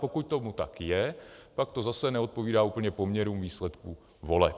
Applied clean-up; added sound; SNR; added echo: none; none; none; none.